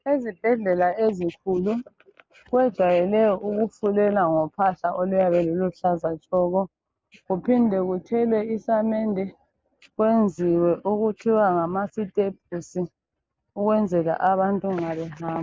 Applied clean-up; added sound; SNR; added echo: none; none; none; none.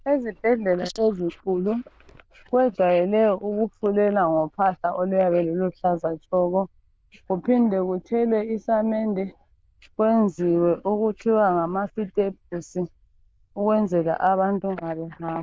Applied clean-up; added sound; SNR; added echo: neural diffusion model UNIVERSE++.